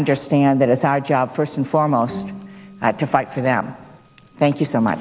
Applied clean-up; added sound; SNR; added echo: none; Bowed string instrument; 18 dB; none.